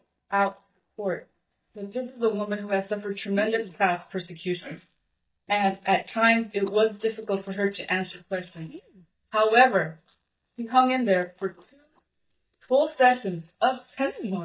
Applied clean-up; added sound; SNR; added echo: neural mask model DeepFilterNet 3.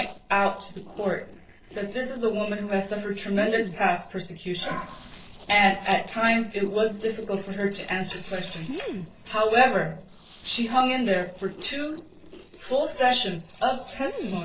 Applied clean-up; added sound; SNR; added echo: neural separator model SepFormer DNS4.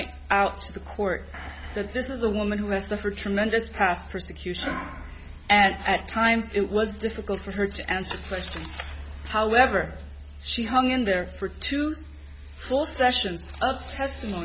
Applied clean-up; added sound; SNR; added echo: none; none; none; none.